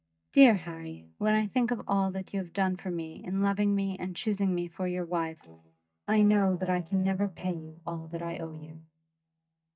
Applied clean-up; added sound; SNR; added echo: neural mask model DeepFilterNet 3.